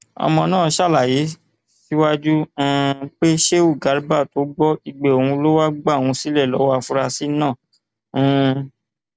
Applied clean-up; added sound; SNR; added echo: none; none; none; none.